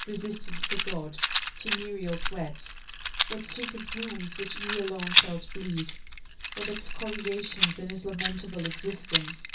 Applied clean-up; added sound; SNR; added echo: none; Rattle; -5 dB; reverberation time 0.3 s.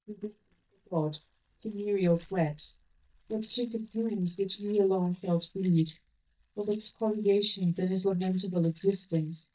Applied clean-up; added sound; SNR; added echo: neural mask model DeepFilterNet 3.